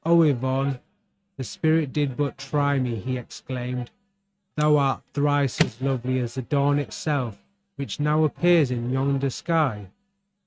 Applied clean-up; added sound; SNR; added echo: neural mask model RNNoise.